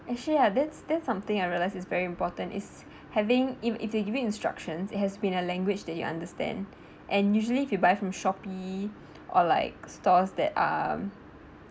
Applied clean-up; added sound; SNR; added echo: none; none; none; none.